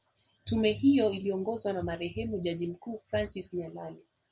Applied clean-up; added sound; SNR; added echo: none; none; none; none.